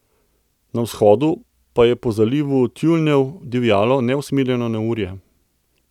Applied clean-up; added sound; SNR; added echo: none; none; none; none.